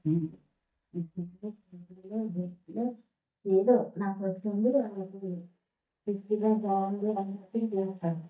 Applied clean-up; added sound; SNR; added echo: neural mask model DeepFilterNet 3.